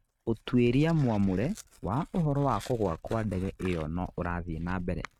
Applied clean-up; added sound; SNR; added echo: neural mask model RNNoise.